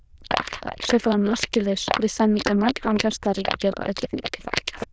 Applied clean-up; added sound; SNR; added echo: neural diffusion model UNIVERSE++.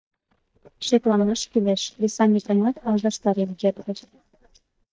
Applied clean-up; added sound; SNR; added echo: neural mask model DeepFilterNet 3.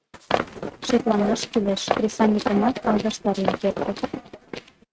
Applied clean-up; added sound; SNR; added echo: neural mask model RNNoise.